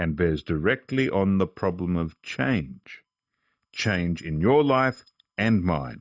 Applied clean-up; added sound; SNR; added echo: neural mask model DeepFilterNet 3.